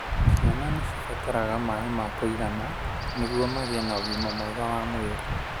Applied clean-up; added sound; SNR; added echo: none; Stream / Chirp, tweet / Wind; -2 dB; none.